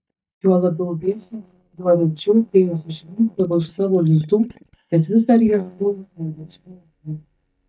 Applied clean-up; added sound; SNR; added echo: neural mask model DeepFilterNet 3.